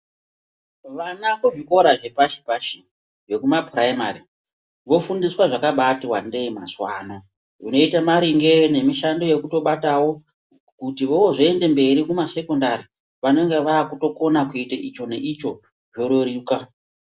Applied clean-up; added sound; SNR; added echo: none; none; none; none.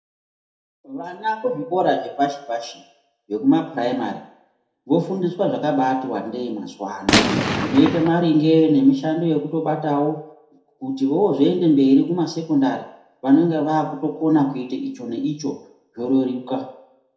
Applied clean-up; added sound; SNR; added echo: none; Gunshot, gunfire; 0 dB; reverberation time 0.6 s.